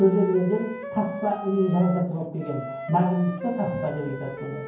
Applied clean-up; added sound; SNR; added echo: none; Wind instrument, woodwind instrument; 11 dB; reverberation time 0.9 s.